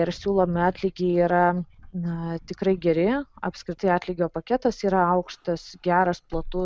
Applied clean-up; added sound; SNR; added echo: none; Wind / Car; 19 dB; none.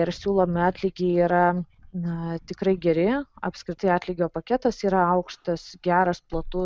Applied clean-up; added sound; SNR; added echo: neural mask model DeepFilterNet 3.